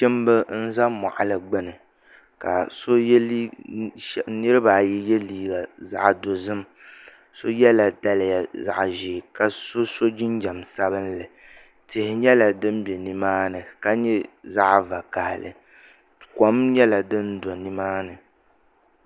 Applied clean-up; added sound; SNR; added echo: none; none; none; none.